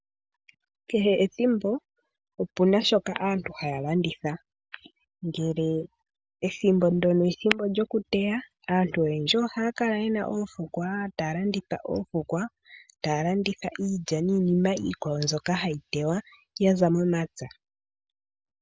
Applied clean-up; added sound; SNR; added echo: none; none; none; none.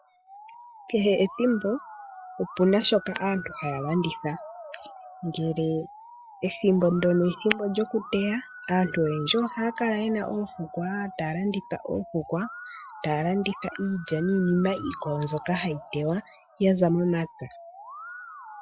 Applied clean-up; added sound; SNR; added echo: classical method log-MMSE.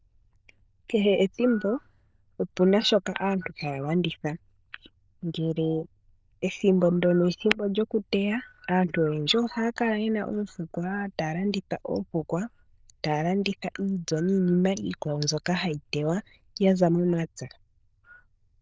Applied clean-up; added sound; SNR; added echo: neural diffusion model UNIVERSE++.